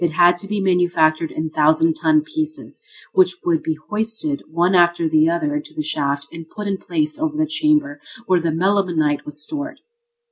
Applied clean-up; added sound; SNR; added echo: none; none; none; none.